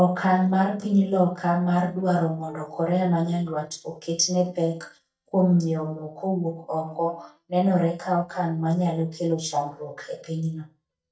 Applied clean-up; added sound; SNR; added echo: neural mask model DeepFilterNet 3.